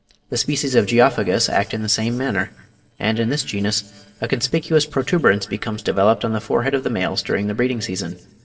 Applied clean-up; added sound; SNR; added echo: neural separator model SepFormer DNS4.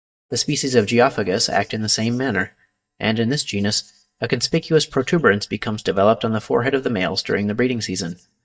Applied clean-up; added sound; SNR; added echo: neural mask model DeepFilterNet 3.